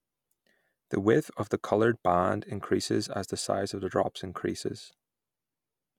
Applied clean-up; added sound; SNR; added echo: none; none; none; none.